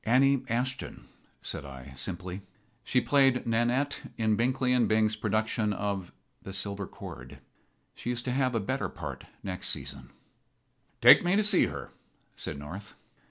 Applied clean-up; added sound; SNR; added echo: none; none; none; none.